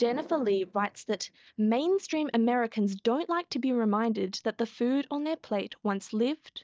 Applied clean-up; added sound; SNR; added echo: neural mask model DeepFilterNet 3.